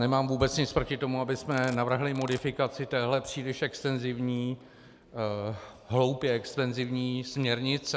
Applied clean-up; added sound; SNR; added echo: none; Domestic sounds, home sounds; 18 dB; none.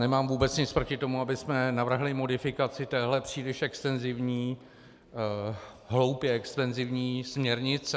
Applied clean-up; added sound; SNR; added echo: none; none; none; none.